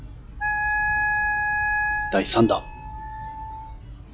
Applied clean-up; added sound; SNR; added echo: classical method log-MMSE.